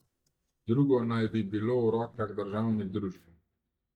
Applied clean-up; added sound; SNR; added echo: neural mask model DeepFilterNet 3.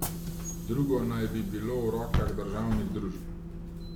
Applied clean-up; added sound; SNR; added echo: none; Bus / Engine; 2 dB; none.